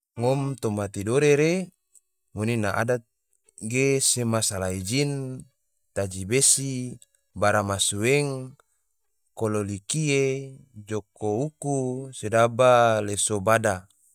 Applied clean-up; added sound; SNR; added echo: neural mask model DeepFilterNet 3.